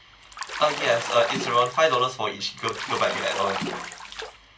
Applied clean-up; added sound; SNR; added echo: none; Bathtub (filling or washing) / Splash, splatter; 7 dB; reverberation time 0.2 s.